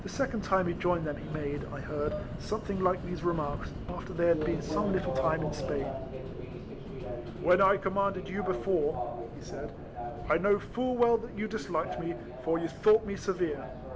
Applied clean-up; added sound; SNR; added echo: none; Subway, metro, underground; 6 dB; none.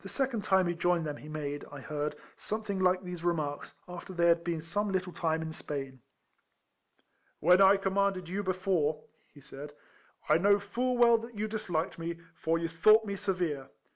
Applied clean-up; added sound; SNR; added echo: none; none; none; none.